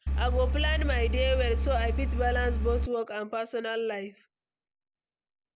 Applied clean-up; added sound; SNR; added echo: none; Engine; -4 dB; none.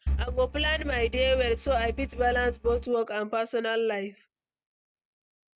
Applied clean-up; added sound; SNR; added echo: neural mask model RNNoise.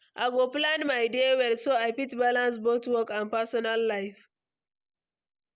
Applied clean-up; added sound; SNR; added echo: none; none; none; none.